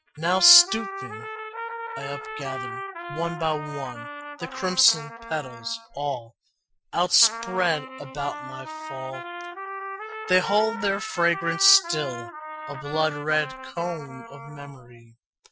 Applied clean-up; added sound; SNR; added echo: classical method Wiener filter.